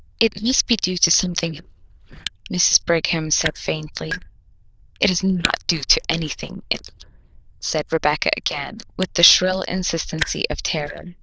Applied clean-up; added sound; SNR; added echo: neural diffusion model UNIVERSE++.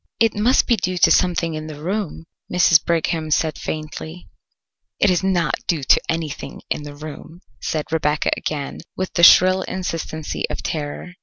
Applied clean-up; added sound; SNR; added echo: none; none; none; none.